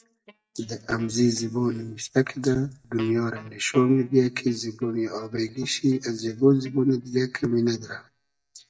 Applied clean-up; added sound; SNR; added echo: neural mask model DeepFilterNet 3.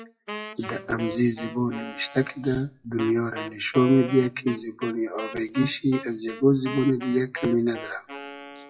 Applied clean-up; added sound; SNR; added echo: classical method WPE with log-MMSE.